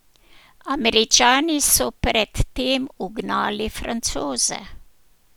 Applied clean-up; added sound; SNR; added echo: none; none; none; none.